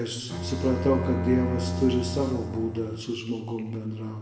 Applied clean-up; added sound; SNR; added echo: none; Bowed string instrument; 4 dB; reverberation time 1.1 s.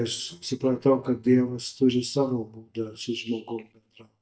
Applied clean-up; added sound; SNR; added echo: neural mask model DeepFilterNet 3.